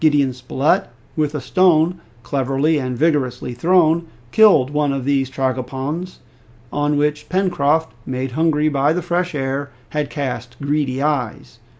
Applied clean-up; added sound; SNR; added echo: none; none; none; none.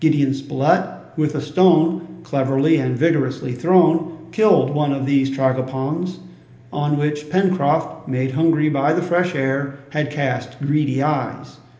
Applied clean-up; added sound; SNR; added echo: none; none; none; reverberation time 0.8 s.